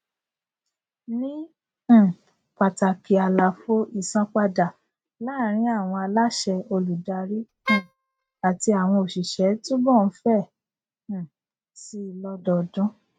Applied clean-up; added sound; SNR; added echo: neural mask model RNNoise.